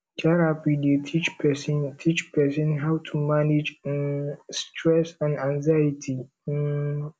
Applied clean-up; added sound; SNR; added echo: none; none; none; none.